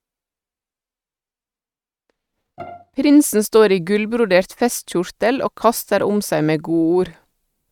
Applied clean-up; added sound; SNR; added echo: neural mask model RNNoise.